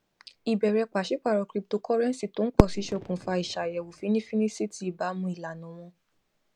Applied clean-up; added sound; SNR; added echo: none; Fireworks; 4 dB; none.